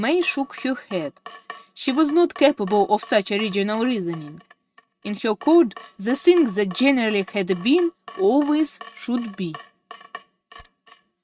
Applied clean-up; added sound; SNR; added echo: neural mask model RNNoise.